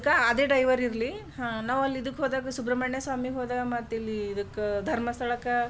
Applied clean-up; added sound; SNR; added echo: none; none; none; none.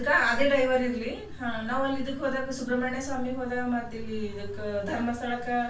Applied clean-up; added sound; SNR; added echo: none; none; none; reverberation time 0.3 s.